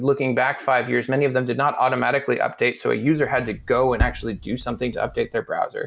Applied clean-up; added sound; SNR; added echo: none; Tap; 9 dB; none.